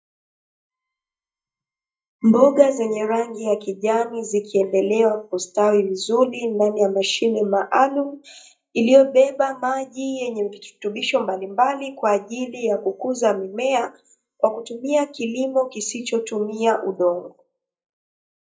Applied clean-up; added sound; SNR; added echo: neural mask model DeepFilterNet 3.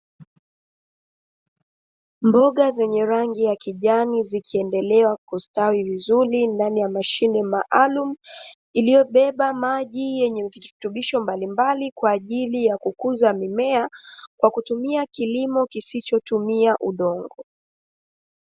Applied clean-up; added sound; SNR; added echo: none; none; none; none.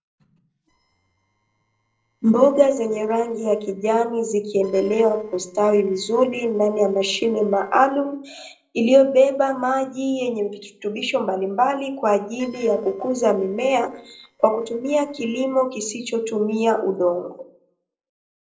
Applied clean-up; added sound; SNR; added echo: neural separator model SepFormer DNS4.